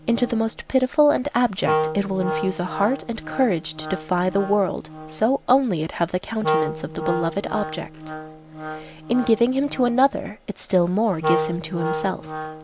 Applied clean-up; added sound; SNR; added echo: none; Wind instrument, woodwind instrument; 7 dB; none.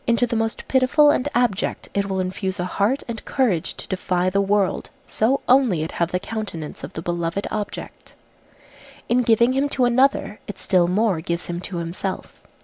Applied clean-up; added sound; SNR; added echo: none; none; none; none.